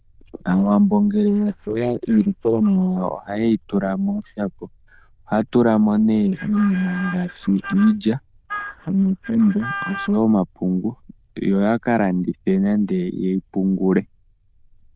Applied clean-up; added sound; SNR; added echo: neural diffusion model UNIVERSE++.